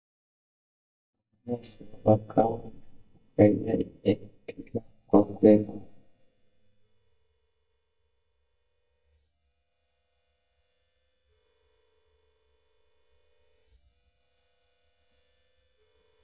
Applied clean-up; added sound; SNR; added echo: neural mask model DeepFilterNet 3.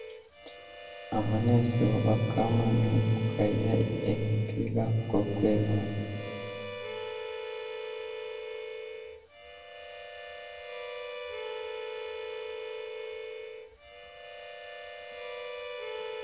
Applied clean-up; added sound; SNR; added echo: none; Harmonica; 9 dB; reverberation time 1.9 s.